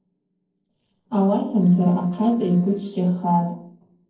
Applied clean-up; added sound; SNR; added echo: neural separator model SepFormer DNS4.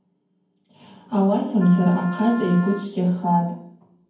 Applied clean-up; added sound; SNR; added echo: none; Wind instrument, woodwind instrument; 14 dB; reverberation time 0.9 s.